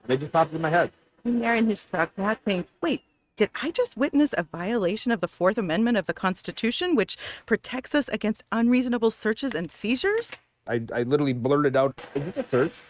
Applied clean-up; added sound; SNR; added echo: neural mask model RNNoise.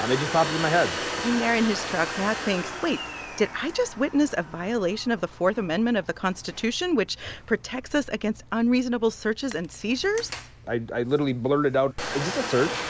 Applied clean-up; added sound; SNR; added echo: none; Domestic sounds, home sounds; 10 dB; none.